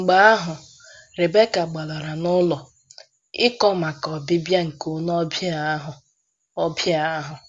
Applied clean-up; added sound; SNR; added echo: none; none; none; none.